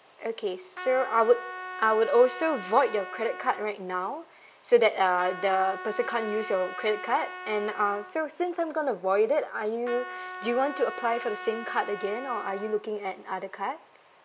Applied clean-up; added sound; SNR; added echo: none; Trumpet; 12 dB; none.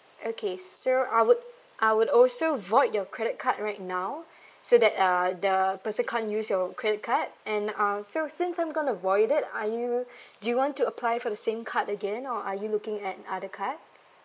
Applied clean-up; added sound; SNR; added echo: neural mask model Resemble Enhance denoiser.